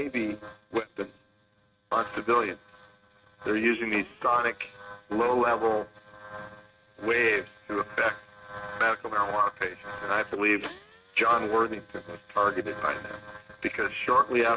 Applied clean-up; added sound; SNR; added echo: neural mask model RNNoise.